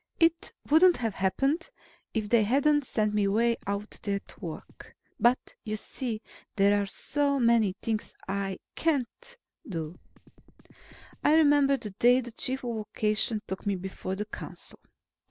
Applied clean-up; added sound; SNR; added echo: neural separator model SepFormer DNS4.